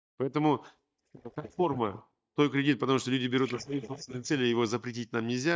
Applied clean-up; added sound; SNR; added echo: neural mask model DeepFilterNet 3.